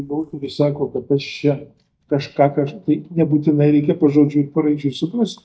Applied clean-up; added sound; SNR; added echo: neural mask model DeepFilterNet 3.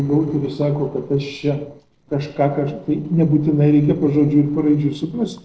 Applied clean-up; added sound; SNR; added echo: neural separator model SepFormer DNS4.